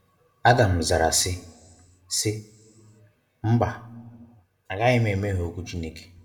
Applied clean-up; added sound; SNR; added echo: none; none; none; reverberation time 0.5 s.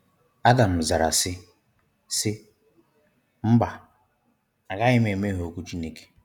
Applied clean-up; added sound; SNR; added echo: none; none; none; none.